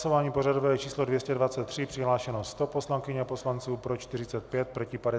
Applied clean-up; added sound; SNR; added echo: none; none; none; none.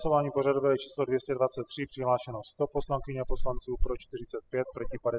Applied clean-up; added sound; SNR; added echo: classical method spectral subtraction.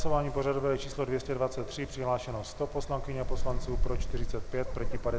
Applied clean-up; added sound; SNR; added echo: none; Wind; -1 dB; none.